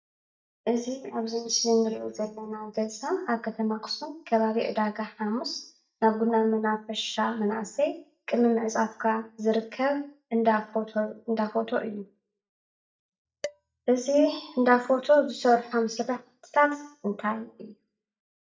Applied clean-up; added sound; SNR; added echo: neural mask model DeepFilterNet 3.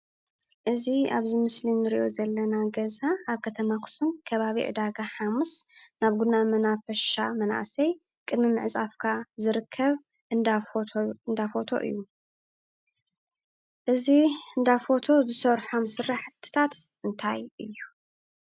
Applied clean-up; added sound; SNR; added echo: none; none; none; none.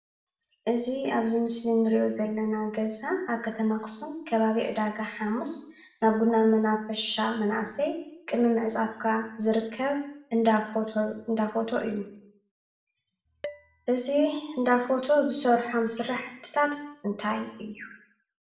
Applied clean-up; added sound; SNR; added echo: none; Dishes, pots, and pans; 19 dB; reverberation time 0.7 s.